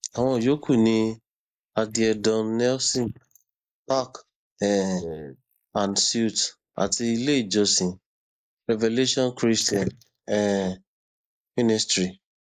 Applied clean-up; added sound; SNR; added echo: neural mask model Resemble Enhance denoiser.